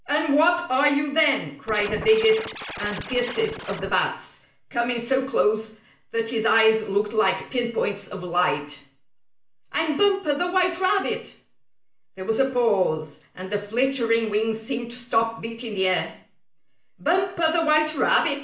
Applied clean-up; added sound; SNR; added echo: none; Scratching (performance technique); 10 dB; reverberation time 0.3 s.